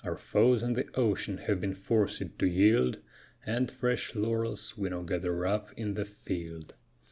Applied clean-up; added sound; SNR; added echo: none; none; none; none.